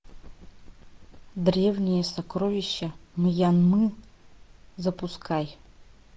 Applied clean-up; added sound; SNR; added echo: none; none; none; none.